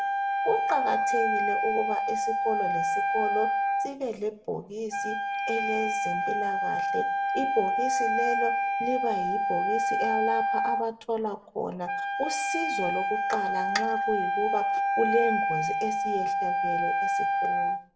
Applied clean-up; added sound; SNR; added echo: none; Wind instrument, woodwind instrument; -5 dB; reverberation time 0.5 s.